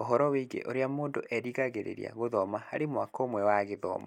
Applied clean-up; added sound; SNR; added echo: none; none; none; none.